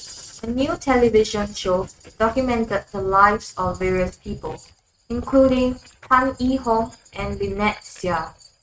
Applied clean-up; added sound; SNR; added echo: neural mask model RNNoise.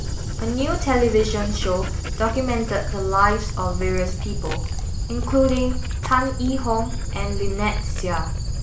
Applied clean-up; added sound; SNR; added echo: none; Dog; 1 dB; none.